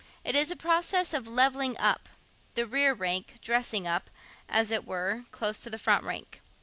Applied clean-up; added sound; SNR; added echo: none; none; none; none.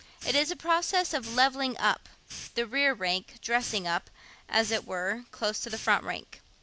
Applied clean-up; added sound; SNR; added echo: none; Hiss; 17 dB; none.